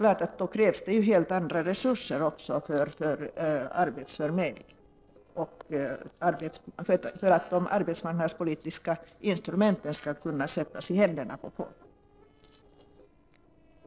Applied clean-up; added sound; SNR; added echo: neural separator model SepFormer DNS4.